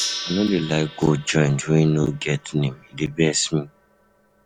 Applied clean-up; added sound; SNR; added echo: none; Gong; 14 dB; none.